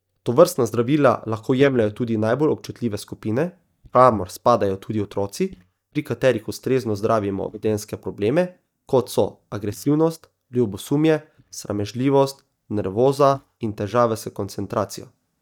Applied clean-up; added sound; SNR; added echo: neural mask model DeepFilterNet 3.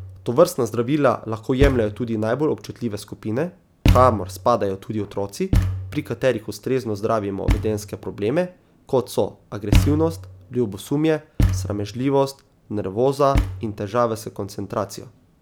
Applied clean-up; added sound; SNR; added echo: none; Thump, thud; 4 dB; none.